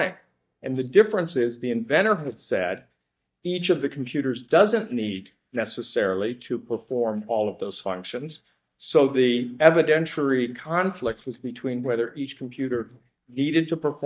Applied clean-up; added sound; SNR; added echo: neural mask model DeepFilterNet 3.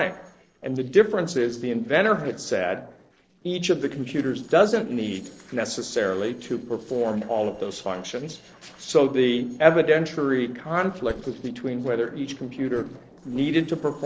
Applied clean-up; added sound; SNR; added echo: neural separator model SepFormer DNS4.